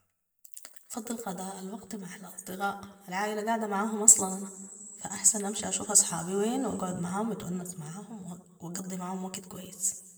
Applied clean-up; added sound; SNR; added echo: none; none; none; reverberation time 1.3 s.